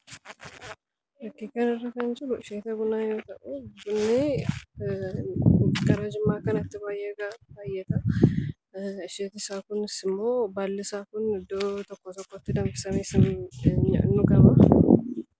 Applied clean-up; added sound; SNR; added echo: none; none; none; none.